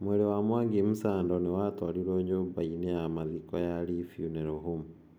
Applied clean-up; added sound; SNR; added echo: none; none; none; none.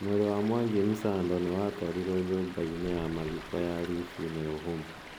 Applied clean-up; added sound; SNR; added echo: none; Stream; 14 dB; none.